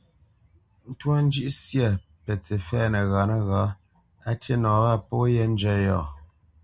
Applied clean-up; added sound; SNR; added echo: none; none; none; none.